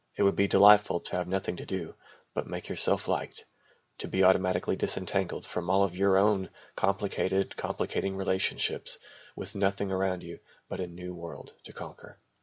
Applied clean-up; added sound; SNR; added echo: none; none; none; none.